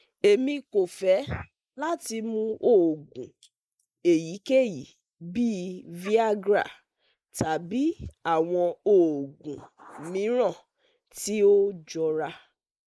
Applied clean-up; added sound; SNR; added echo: neural mask model Resemble Enhance denoiser.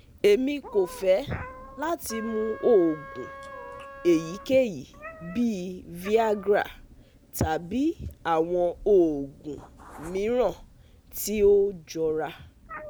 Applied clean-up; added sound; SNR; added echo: none; Meow + Trumpet; 18 dB; none.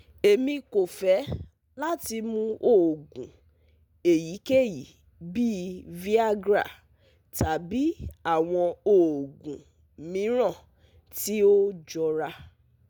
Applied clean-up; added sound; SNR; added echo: none; none; none; none.